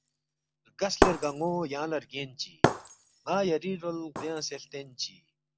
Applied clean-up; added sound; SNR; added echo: none; Shatter; 0 dB; none.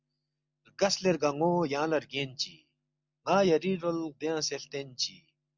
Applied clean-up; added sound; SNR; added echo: none; none; none; none.